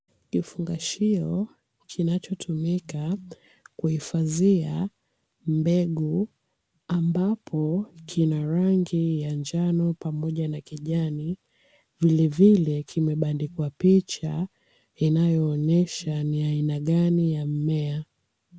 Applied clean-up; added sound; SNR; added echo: none; none; none; none.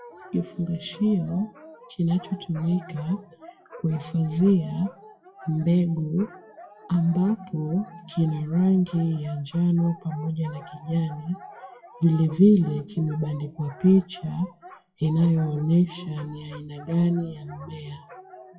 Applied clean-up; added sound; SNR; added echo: classical method WPE with log-MMSE.